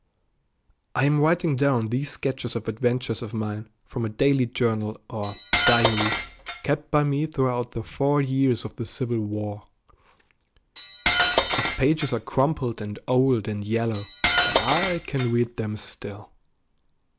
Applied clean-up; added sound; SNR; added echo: none; Cutlery, silverware; -3 dB; none.